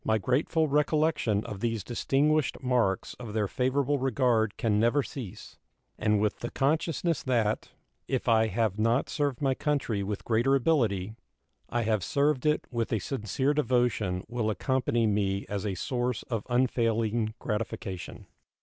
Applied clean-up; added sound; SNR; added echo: none; none; none; none.